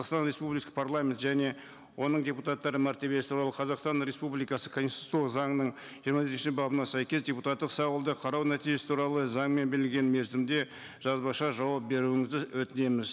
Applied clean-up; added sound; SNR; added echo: none; none; none; none.